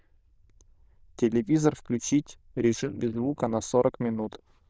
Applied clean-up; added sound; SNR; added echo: neural diffusion model UNIVERSE++.